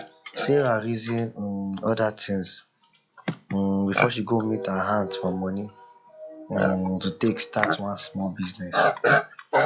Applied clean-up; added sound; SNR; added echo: classical method log-MMSE.